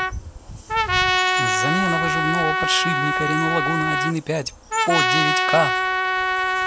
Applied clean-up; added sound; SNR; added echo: none; Trumpet; -4 dB; none.